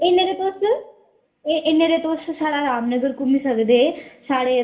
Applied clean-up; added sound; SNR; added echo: none; none; none; reverberation time 0.5 s.